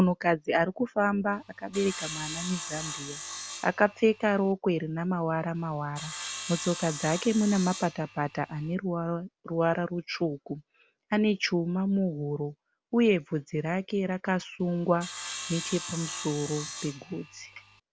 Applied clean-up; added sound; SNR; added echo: none; Sawing; 11 dB; none.